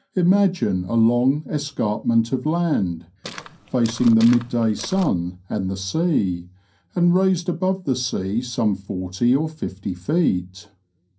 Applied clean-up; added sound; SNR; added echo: none; Walk, footsteps; 16 dB; reverberation time 0.3 s.